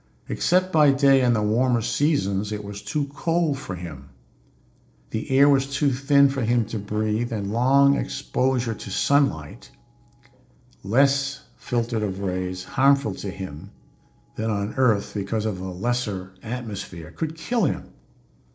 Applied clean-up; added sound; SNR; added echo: neural separator model SepFormer DNS4.